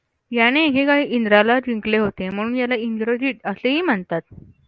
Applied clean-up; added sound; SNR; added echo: none; none; none; none.